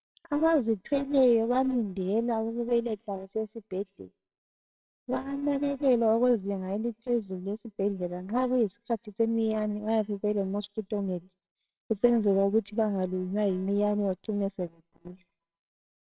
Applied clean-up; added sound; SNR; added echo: neural separator model SepFormer WHAMR!.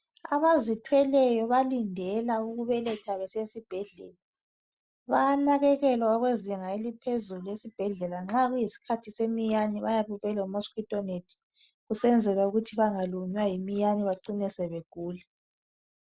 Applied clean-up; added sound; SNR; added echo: none; none; none; none.